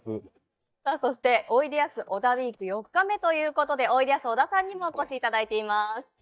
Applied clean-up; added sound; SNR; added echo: neural mask model DeepFilterNet 3.